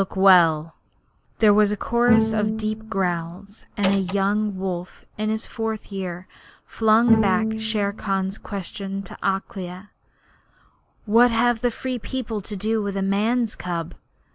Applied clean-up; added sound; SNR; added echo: none; Bowed string instrument + Door; 4 dB; none.